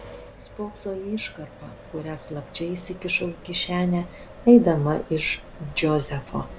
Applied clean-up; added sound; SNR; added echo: none; Accelerating, revving, vroom; 17 dB; none.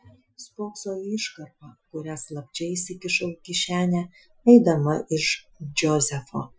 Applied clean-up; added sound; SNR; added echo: classical method Wiener filter.